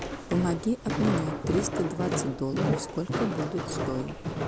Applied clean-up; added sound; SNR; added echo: none; Walk, footsteps; 1 dB; none.